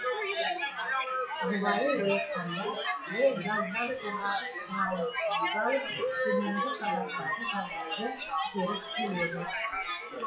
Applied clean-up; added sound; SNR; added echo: classical method WPE with log-MMSE.